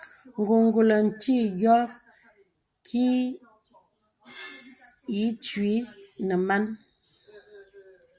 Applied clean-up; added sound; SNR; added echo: none; none; none; none.